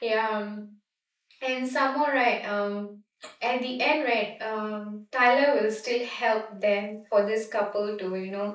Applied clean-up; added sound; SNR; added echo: neural mask model Resemble Enhance denoiser.